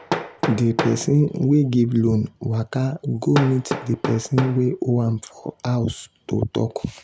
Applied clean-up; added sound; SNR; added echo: none; Hammer; 10 dB; none.